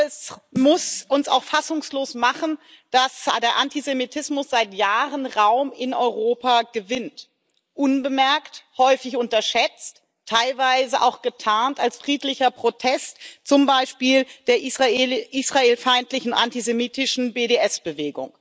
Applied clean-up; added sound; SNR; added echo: neural mask model Resemble Enhance denoiser.